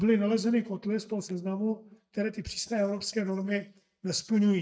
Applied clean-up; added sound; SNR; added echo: neural mask model DeepFilterNet 3.